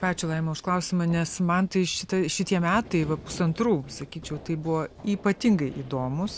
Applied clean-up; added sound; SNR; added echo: none; Run; 19 dB; none.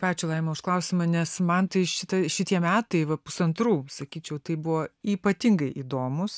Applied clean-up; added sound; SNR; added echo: none; none; none; none.